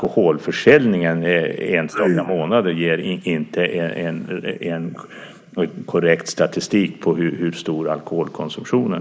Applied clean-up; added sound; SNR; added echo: neural mask model Resemble Enhance denoiser.